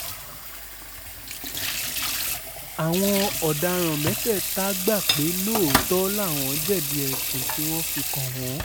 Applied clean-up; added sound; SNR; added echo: none; Sink (filling or washing) / Water tap, faucet; 0 dB; none.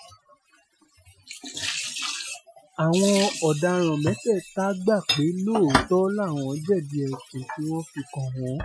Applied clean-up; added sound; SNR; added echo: classical method Wiener filter.